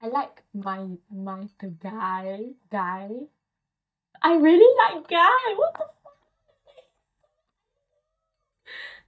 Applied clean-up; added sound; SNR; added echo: neural mask model DeepFilterNet 3.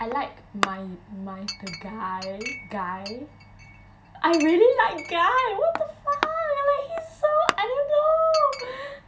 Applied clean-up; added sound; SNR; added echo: none; Chink, clink; 12 dB; reverberation time 0.4 s.